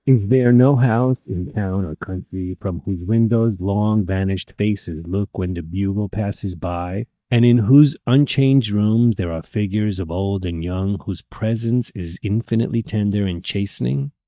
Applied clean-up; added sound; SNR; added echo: neural mask model DeepFilterNet 3.